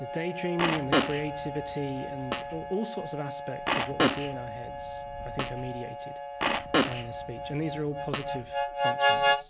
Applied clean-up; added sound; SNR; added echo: none; Harmonica + Fart; -5 dB; none.